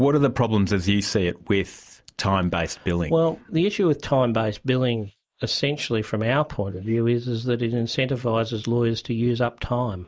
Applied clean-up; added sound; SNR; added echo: neural mask model Resemble Enhance denoiser.